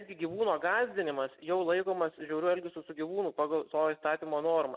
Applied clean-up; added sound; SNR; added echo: none; none; none; none.